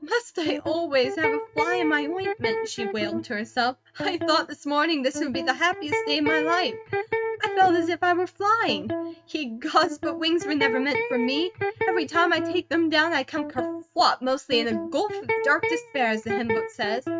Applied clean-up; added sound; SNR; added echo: neural mask model RNNoise.